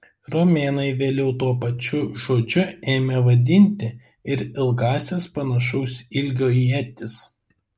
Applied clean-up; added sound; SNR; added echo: none; none; none; none.